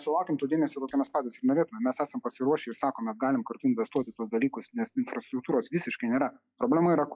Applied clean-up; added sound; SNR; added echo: classical method log-MMSE.